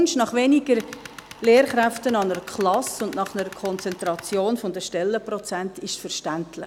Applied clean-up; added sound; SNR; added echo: none; Tools; 18 dB; none.